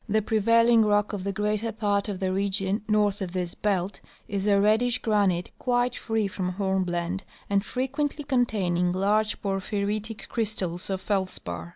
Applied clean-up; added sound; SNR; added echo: none; none; none; none.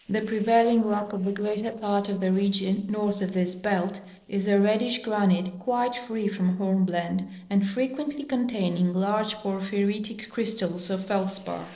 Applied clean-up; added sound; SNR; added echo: neural separator model SepFormer DNS4.